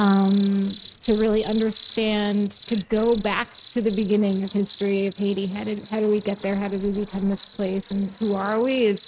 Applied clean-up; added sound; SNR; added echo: neural mask model RNNoise.